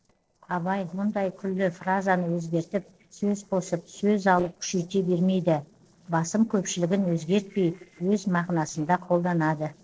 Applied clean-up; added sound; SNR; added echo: neural separator model SepFormer DNS4.